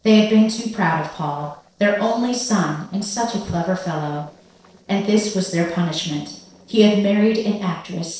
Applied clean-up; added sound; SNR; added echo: neural separator model SepFormer DNS4.